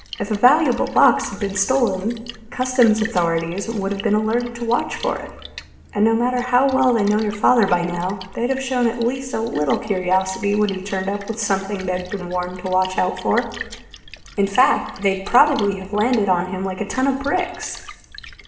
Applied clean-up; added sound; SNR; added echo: none; Splash, splatter; 18 dB; reverberation time 1.0 s.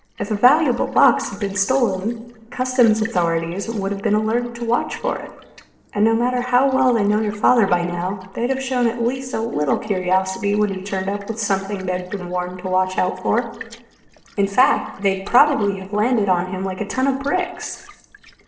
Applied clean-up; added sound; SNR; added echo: neural separator model SepFormer DNS4.